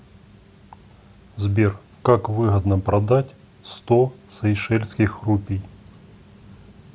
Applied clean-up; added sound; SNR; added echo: none; none; none; none.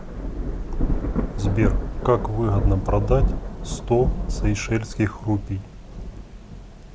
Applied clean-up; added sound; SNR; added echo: none; Thunder / Rain; 0 dB; none.